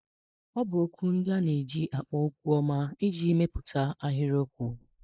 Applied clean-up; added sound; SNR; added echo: neural mask model Resemble Enhance denoiser.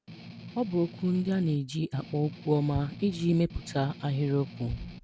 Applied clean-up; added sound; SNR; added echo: none; Strum; 15 dB; none.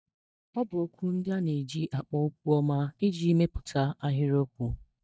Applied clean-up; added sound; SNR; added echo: neural mask model DeepFilterNet 3.